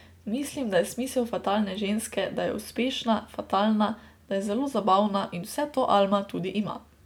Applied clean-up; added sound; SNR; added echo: none; none; none; none.